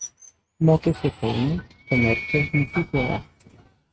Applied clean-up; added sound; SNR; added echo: neural mask model RNNoise.